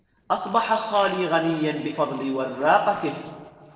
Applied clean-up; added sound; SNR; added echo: neural separator model SepFormer DNS4.